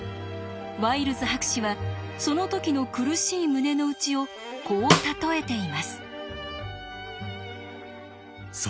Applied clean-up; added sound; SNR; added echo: none; Snare drum; -3 dB; none.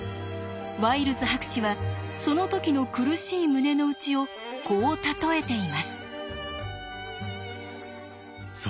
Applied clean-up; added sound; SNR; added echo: none; none; none; none.